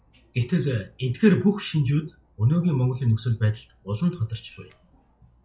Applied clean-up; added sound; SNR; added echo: classical method log-MMSE.